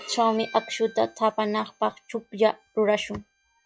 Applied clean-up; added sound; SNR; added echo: classical method log-MMSE.